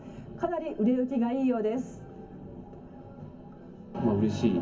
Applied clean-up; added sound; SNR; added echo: none; none; none; reverberation time 0.3 s.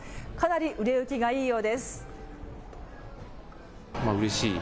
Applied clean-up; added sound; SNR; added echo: none; none; none; none.